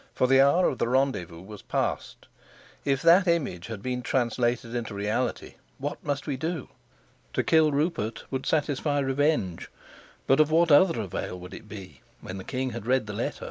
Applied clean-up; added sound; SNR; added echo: none; none; none; none.